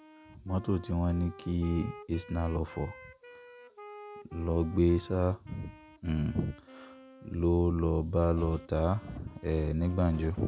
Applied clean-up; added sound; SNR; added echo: none; Wind instrument, woodwind instrument; 20 dB; none.